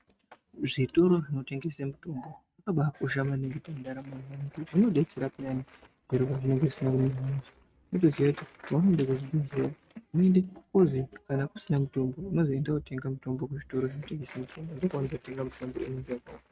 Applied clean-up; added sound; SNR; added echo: neural mask model RNNoise.